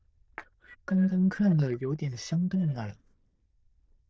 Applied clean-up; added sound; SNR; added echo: neural diffusion model UNIVERSE++.